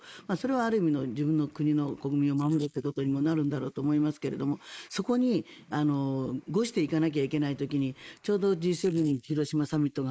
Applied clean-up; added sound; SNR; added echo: neural mask model Resemble Enhance denoiser.